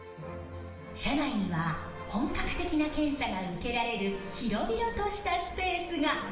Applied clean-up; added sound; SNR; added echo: none; none; none; reverberation time 0.8 s.